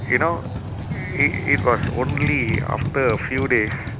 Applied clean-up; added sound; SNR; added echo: none; Motorcycle; 3 dB; none.